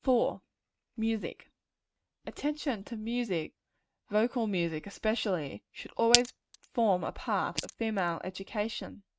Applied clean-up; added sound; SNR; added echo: neural mask model RNNoise.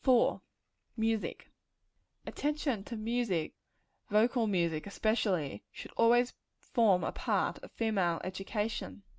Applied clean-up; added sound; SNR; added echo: none; none; none; none.